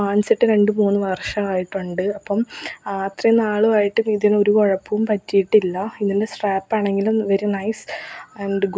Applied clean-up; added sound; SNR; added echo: none; none; none; none.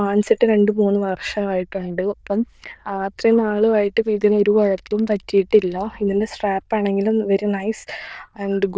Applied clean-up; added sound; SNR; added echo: neural diffusion model UNIVERSE++.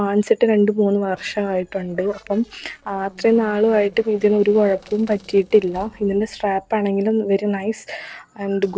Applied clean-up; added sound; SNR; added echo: neural separator model SepFormer DNS4.